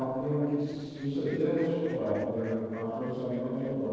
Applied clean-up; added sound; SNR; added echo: neural separator model SepFormer DNS4.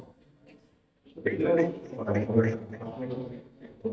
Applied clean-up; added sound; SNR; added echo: neural mask model DeepFilterNet 3.